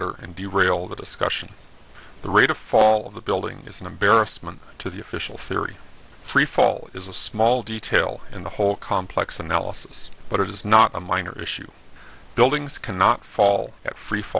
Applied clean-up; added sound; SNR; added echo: none; none; none; none.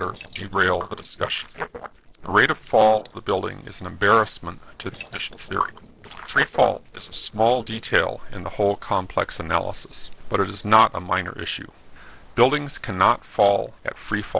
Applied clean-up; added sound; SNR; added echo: neural separator model SepFormer DNS4.